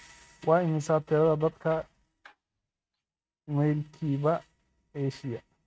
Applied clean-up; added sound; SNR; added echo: neural mask model RNNoise.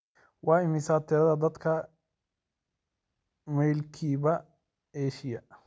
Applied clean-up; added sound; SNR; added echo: none; none; none; none.